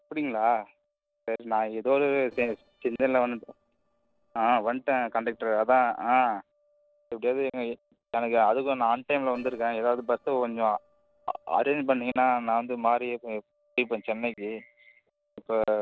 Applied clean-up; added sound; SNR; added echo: neural separator model SepFormer DNS4.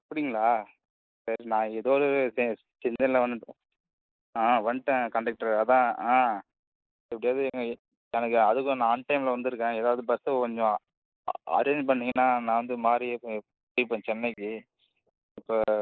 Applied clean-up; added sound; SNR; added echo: neural mask model Resemble Enhance denoiser.